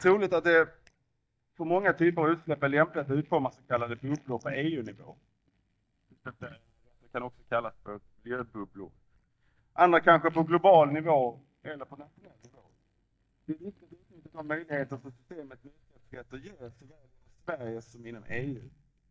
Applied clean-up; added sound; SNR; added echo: neural mask model DeepFilterNet 3.